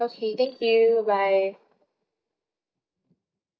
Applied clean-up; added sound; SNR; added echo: neural mask model DeepFilterNet 3.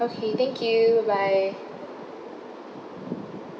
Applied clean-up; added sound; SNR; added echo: none; none; none; none.